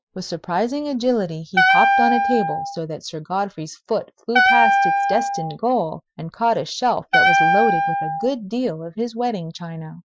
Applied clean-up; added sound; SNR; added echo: classical method Wiener filter.